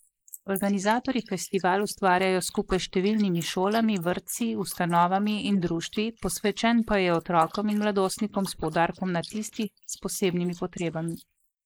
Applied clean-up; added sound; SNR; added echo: neural mask model Resemble Enhance denoiser.